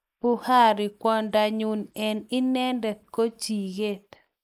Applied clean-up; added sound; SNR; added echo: neural mask model Resemble Enhance denoiser.